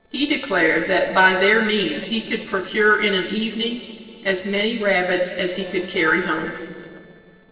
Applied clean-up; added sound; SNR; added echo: neural separator model SepFormer DNS4.